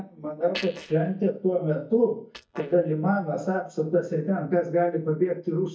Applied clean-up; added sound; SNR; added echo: neural mask model DeepFilterNet 3.